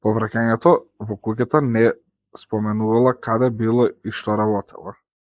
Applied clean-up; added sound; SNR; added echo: neural mask model Resemble Enhance denoiser.